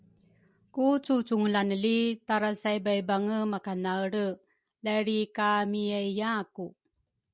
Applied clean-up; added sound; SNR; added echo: none; none; none; none.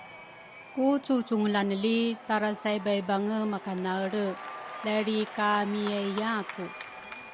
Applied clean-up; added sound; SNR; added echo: none; Applause / Crowd / Cheering; 14 dB; none.